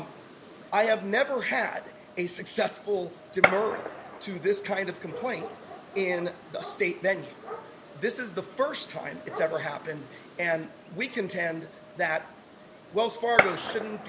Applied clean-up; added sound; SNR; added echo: none; Gunshot, gunfire; 5 dB; none.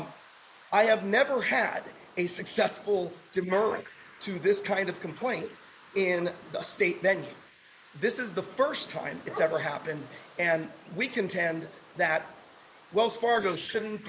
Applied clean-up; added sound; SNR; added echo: neural mask model Resemble Enhance denoiser.